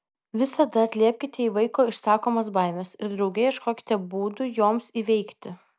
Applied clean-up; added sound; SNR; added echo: none; none; none; none.